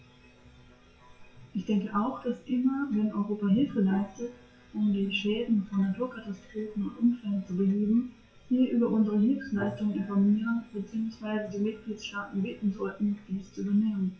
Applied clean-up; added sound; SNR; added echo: classical method WPE with log-MMSE.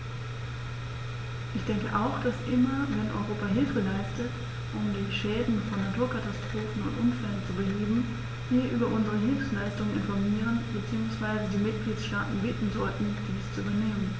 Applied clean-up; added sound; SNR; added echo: none; none; none; none.